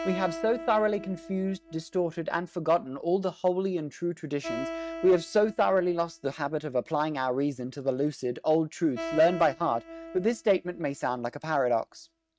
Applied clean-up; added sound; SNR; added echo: neural mask model RNNoise.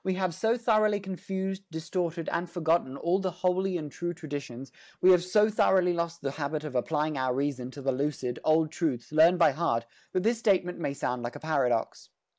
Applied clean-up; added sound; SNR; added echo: neural mask model Resemble Enhance denoiser.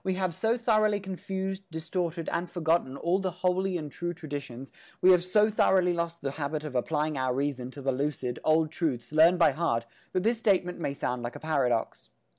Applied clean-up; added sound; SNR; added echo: none; none; none; none.